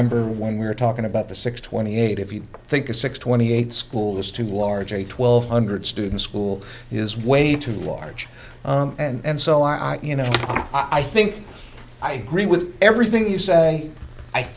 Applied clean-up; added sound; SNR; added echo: none; none; none; none.